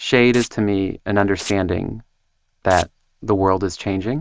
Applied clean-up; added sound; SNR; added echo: neural mask model RNNoise.